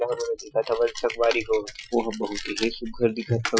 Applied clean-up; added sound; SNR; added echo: classical method Wiener filter.